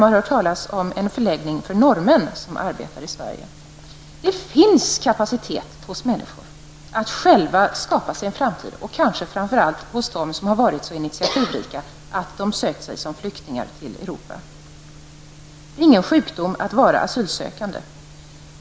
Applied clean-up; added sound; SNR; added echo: none; none; none; none.